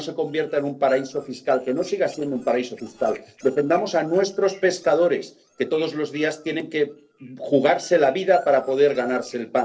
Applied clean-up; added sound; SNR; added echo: neural separator model SepFormer DNS4.